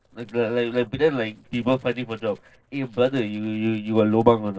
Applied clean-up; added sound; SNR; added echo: neural separator model SepFormer DNS4.